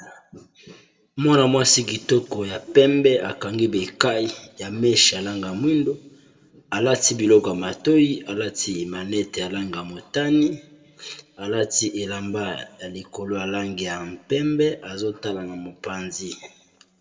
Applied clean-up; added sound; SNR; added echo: none; none; none; reverberation time 0.8 s.